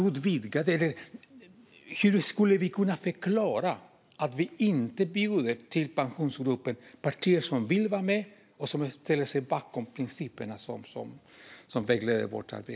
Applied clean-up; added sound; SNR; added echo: none; none; none; none.